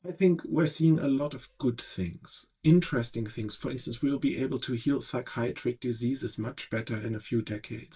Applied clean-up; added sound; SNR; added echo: neural mask model DeepFilterNet 3.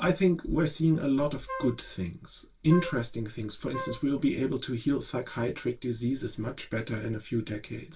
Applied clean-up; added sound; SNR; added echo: none; Wind instrument, woodwind instrument; 11 dB; reverberation time 0.2 s.